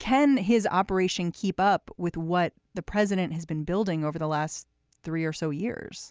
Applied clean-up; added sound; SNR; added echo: none; none; none; none.